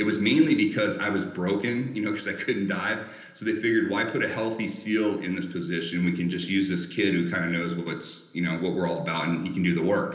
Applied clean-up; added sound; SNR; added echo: none; none; none; reverberation time 0.8 s.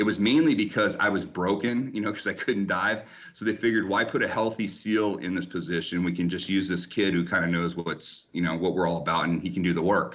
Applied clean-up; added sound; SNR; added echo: none; none; none; none.